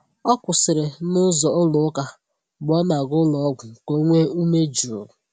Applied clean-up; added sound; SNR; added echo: none; none; none; none.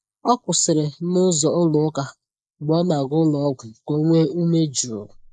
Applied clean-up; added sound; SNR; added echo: neural mask model Resemble Enhance denoiser.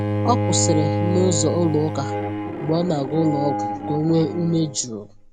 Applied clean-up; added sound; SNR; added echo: none; Bowed string instrument; 2 dB; none.